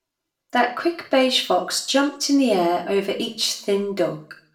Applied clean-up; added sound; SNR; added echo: none; none; none; reverberation time 0.4 s.